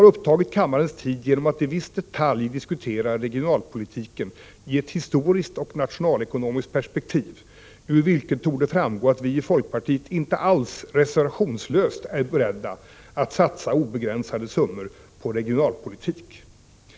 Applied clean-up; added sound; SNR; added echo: none; none; none; none.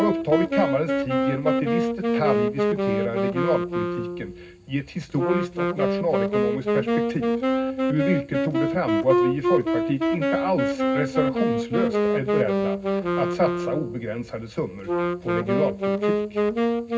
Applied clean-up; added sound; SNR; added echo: none; Wind instrument, woodwind instrument; -4 dB; reverberation time 0.4 s.